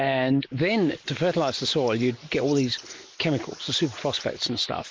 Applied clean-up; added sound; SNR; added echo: neural mask model Resemble Enhance denoiser.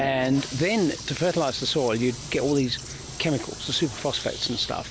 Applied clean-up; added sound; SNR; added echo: none; Toilet flush; 13 dB; none.